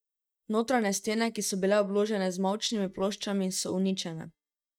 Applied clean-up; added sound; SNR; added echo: neural mask model DeepFilterNet 3.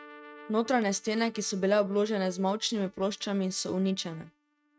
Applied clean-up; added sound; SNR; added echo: neural mask model RNNoise.